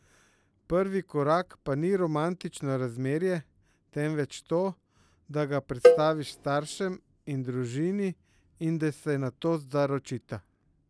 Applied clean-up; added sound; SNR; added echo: none; Cowbell; -4 dB; none.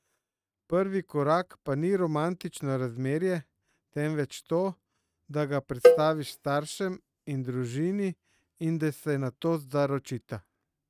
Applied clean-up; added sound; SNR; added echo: neural mask model RNNoise.